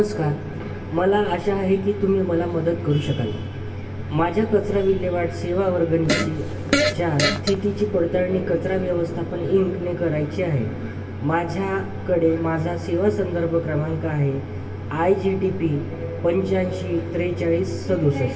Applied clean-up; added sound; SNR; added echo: none; Fart; 2 dB; reverberation time 0.2 s.